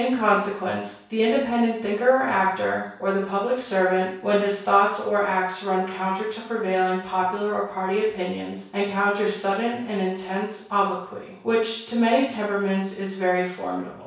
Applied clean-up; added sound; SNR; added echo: none; none; none; reverberation time 0.6 s.